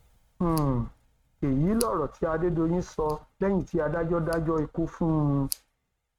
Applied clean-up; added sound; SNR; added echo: neural mask model RNNoise.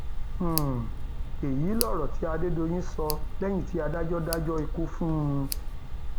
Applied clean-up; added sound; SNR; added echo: none; Tick; -1 dB; none.